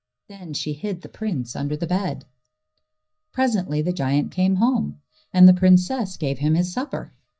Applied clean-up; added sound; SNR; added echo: neural mask model DeepFilterNet 3.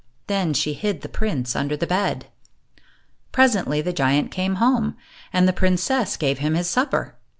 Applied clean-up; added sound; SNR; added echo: none; none; none; none.